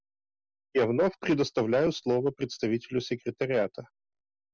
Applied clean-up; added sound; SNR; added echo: none; none; none; none.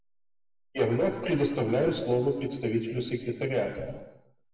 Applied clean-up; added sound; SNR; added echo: none; Buzz; 16 dB; reverberation time 1.2 s.